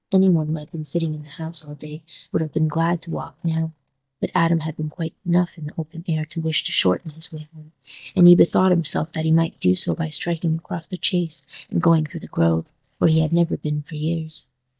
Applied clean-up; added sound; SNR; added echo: neural mask model DeepFilterNet 3.